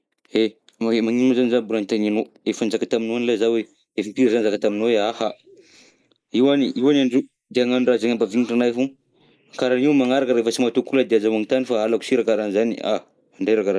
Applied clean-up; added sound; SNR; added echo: neural mask model Resemble Enhance denoiser.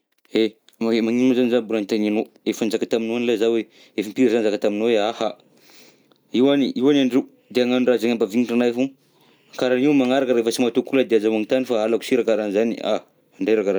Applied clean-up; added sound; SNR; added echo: none; none; none; none.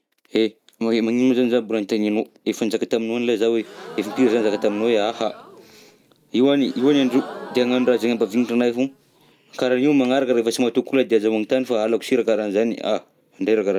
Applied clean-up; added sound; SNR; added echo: none; Crowd / Gasp; 17 dB; none.